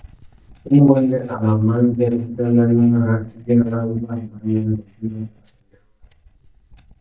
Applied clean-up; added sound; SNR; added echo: neural mask model DeepFilterNet 3.